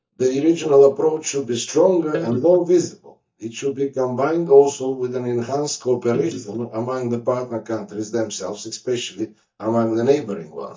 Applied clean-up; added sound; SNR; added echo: neural mask model DeepFilterNet 3.